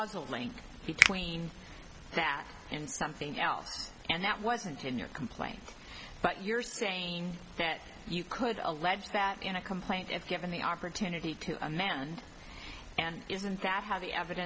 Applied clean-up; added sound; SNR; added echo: none; Finger snapping; -2 dB; none.